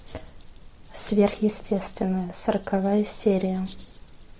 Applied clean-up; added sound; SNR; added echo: none; none; none; none.